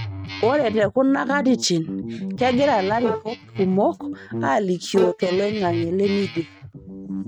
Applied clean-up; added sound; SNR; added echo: neural mask model RNNoise.